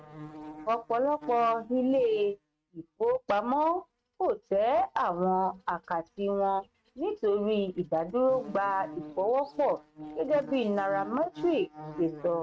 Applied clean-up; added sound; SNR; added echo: neural mask model RNNoise.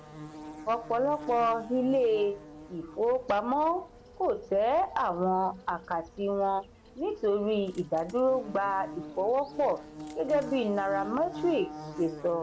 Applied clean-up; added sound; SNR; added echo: none; Buzz / Bird + Coin (dropping); 15 dB; none.